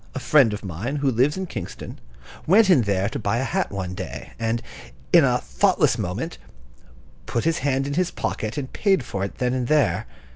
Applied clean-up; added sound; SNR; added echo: none; none; none; none.